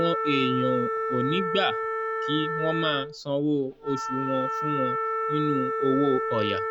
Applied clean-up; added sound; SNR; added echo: none; Wind instrument, woodwind instrument; 1 dB; none.